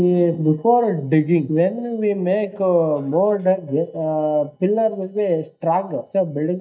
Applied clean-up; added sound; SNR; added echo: neural mask model DeepFilterNet 3.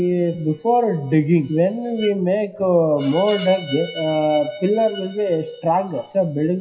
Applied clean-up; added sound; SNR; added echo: classical method WPE with log-MMSE.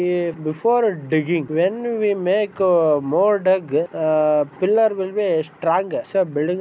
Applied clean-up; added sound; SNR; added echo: none; none; none; none.